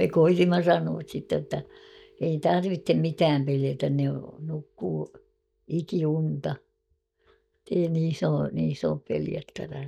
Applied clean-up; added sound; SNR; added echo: neural mask model DeepFilterNet 3.